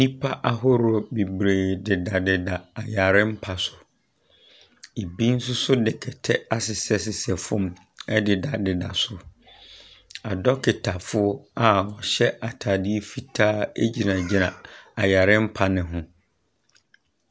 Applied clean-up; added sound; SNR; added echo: none; none; none; none.